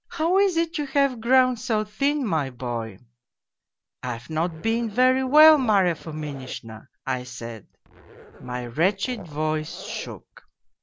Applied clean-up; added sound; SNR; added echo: none; Zipper (clothing); 20 dB; none.